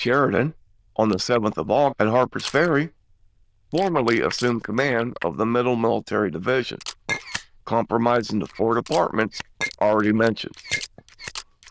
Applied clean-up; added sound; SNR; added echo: neural diffusion model UNIVERSE++.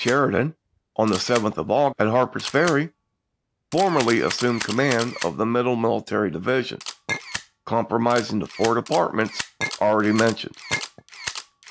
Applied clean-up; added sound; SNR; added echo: none; Chink, clink + Camera; 12 dB; none.